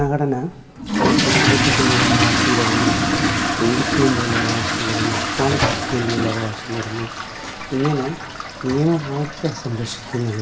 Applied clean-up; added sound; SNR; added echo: none; Fill (with liquid) / Toilet flush; -2 dB; reverberation time 2.4 s.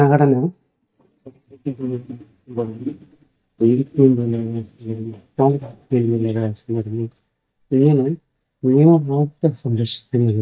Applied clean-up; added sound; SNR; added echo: neural mask model DeepFilterNet 3.